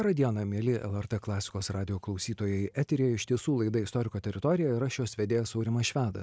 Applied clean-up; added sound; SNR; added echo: none; none; none; none.